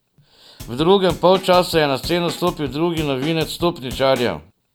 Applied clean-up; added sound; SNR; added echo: none; Drum / Drum kit; 16 dB; none.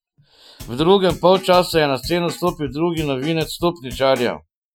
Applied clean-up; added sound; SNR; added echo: classical method Wiener filter.